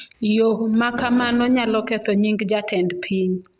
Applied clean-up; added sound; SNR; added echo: none; Drawer open or close; 16 dB; none.